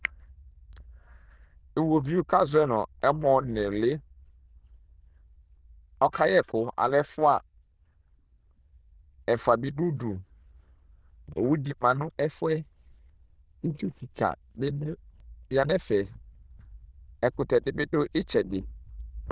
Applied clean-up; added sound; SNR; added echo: neural diffusion model UNIVERSE++.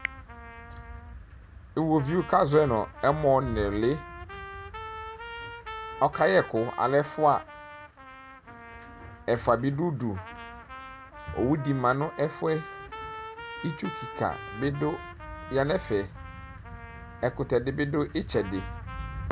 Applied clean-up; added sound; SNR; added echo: none; Trumpet; 15 dB; none.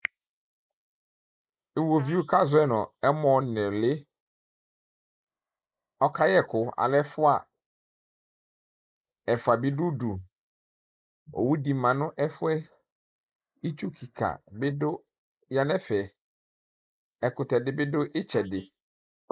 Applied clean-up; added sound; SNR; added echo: neural mask model Resemble Enhance denoiser.